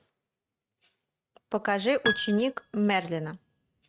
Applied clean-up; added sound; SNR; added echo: neural mask model RNNoise.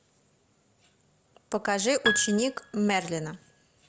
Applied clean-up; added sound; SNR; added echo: none; Piano; 3 dB; none.